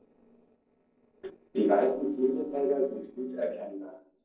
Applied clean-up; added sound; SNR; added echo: neural separator model SepFormer DNS4.